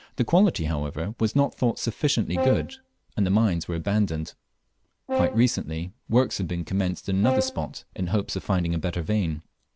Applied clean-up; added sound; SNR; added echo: none; Brass instrument; 7 dB; none.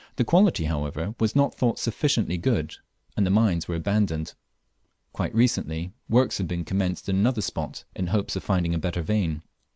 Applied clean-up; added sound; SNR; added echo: none; none; none; none.